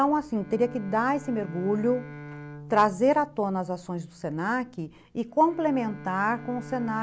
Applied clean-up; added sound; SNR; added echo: none; Bowed string instrument; 17 dB; none.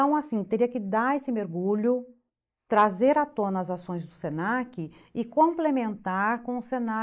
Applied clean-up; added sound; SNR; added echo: neural mask model Resemble Enhance denoiser.